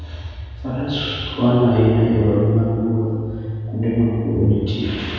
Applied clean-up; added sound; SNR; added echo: none; none; none; reverberation time 1.9 s.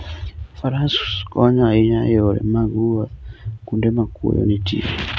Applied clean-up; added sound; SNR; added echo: none; none; none; none.